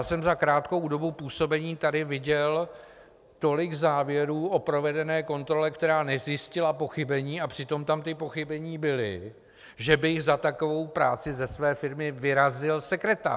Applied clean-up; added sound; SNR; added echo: none; none; none; none.